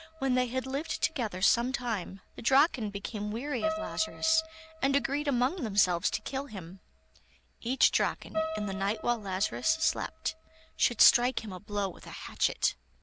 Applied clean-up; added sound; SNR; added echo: none; Piano; 12 dB; none.